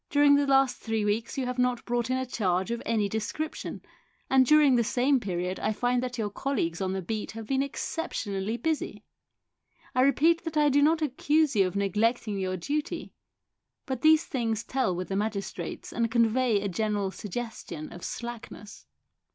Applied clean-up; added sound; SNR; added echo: none; none; none; none.